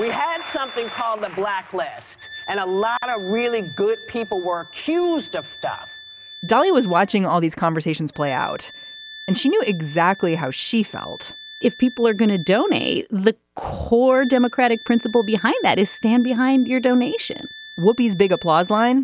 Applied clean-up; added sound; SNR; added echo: none; Wind instrument, woodwind instrument; 18 dB; none.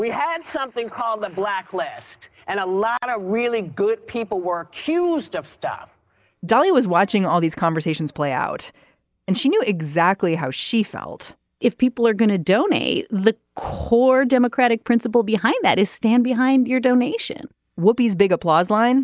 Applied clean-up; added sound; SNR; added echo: neural mask model Resemble Enhance denoiser.